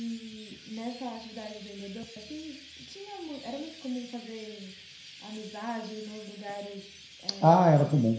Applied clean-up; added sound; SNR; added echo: none; Chirp, tweet; 19 dB; reverberation time 0.5 s.